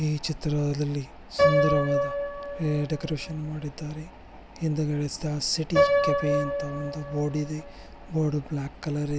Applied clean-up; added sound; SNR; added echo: none; Piano; 0 dB; none.